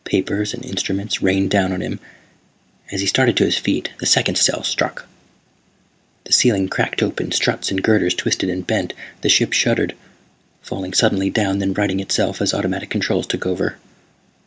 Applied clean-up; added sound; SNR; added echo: none; none; none; none.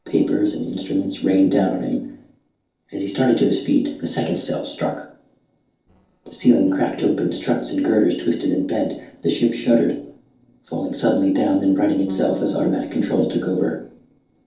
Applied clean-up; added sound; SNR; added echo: neural separator model SepFormer DNS4.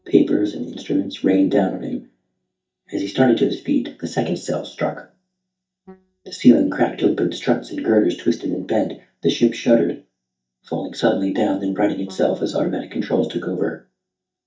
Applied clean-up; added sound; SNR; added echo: neural mask model DeepFilterNet 3.